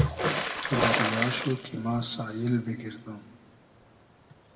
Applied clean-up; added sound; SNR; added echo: none; Water / Splash, splatter; 0 dB; reverberation time 1.3 s.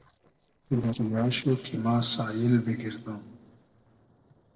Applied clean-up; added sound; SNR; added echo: neural separator model SepFormer DNS4.